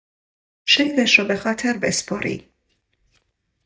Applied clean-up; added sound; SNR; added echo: neural mask model DeepFilterNet 3.